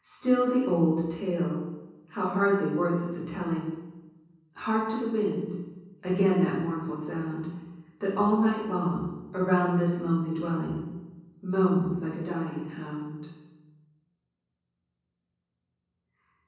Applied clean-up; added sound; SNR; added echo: none; none; none; reverberation time 1.1 s.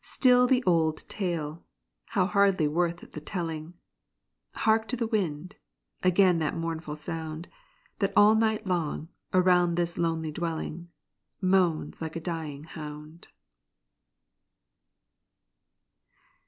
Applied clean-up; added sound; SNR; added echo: none; none; none; none.